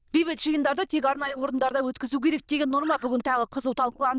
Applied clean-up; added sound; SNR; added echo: neural diffusion model UNIVERSE++.